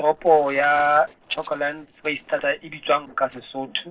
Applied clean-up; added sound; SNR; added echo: neural separator model SepFormer DNS4.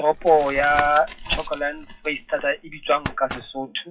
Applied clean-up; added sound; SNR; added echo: classical method WPE with log-MMSE.